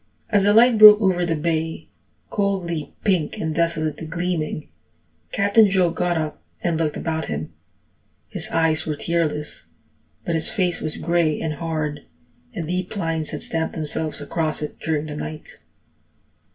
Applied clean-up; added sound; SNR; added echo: none; none; none; reverberation time 0.2 s.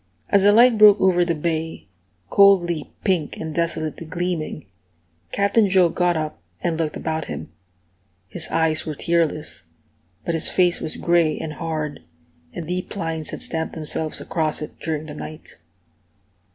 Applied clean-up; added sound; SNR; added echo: none; none; none; none.